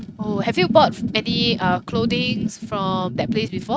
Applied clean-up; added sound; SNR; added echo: neural mask model RNNoise.